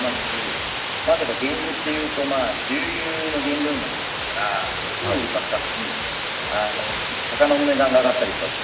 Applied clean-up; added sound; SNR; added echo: none; Water; 3 dB; reverberation time 1.0 s.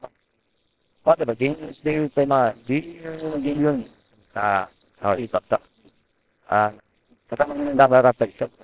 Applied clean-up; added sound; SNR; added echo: neural separator model SepFormer WHAMR!.